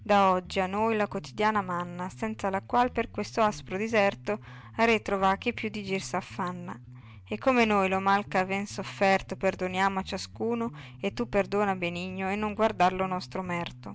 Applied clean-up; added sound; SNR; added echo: none; Bass guitar; 18 dB; none.